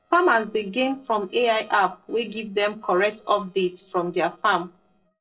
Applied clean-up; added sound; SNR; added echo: neural separator model SepFormer DNS4.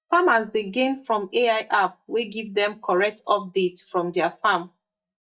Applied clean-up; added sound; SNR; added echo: neural mask model DeepFilterNet 3.